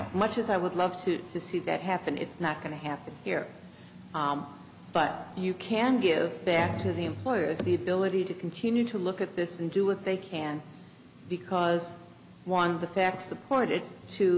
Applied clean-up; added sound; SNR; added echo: none; none; none; none.